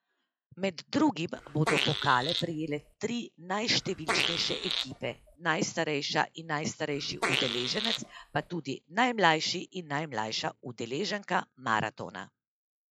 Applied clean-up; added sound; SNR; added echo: classical method log-MMSE.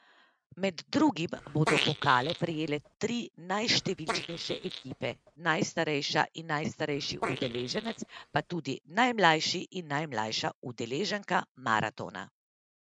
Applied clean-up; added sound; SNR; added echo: neural mask model RNNoise.